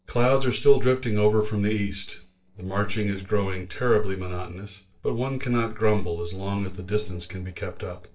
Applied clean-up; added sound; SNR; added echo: neural separator model SepFormer DNS4.